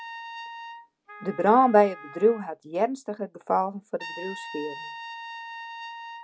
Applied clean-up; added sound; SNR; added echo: none; Wind instrument, woodwind instrument + Trumpet; 14 dB; none.